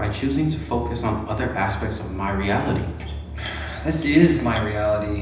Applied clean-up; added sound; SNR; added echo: none; none; none; reverberation time 0.9 s.